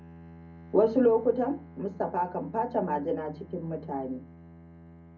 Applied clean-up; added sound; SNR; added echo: none; Bowed string instrument; 18 dB; reverberation time 0.4 s.